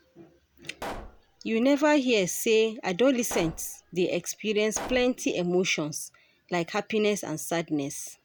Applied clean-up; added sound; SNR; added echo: none; Explosion; 14 dB; none.